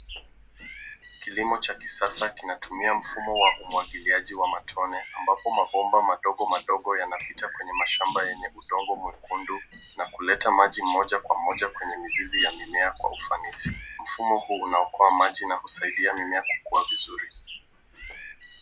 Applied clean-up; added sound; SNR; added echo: none; Bird + Screech; 12 dB; none.